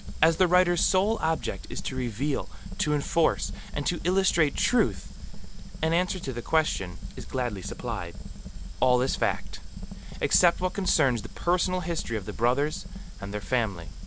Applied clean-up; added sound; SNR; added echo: none; Fire; 7 dB; none.